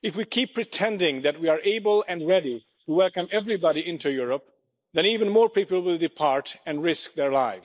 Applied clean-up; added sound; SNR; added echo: neural mask model Resemble Enhance denoiser.